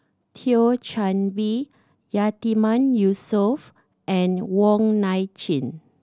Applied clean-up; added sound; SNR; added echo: none; none; none; none.